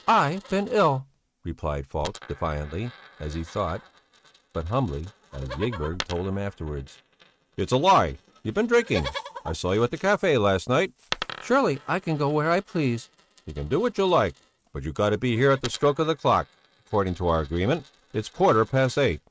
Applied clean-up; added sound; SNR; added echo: neural mask model RNNoise.